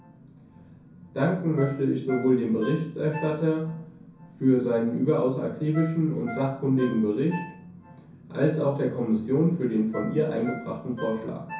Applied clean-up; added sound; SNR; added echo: none; Ringtone; 18 dB; reverberation time 0.6 s.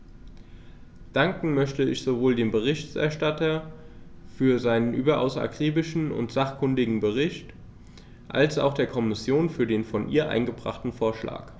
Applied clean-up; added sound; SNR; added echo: none; none; none; none.